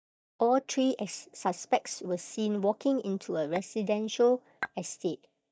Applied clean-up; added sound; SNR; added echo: neural mask model DeepFilterNet 3.